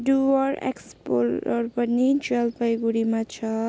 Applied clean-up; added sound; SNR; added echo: none; none; none; none.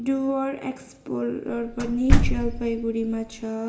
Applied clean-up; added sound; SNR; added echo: none; Slam; -4 dB; reverberation time 1.1 s.